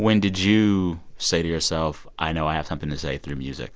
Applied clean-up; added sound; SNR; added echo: none; none; none; none.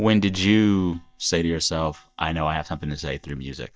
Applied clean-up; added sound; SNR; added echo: neural mask model DeepFilterNet 3.